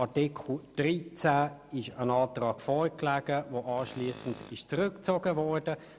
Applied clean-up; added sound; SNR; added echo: none; Tools; 18 dB; none.